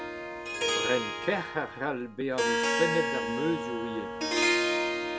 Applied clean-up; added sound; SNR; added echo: none; Harp; -3 dB; none.